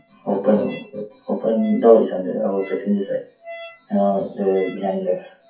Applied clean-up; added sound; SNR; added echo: classical method WPE with log-MMSE.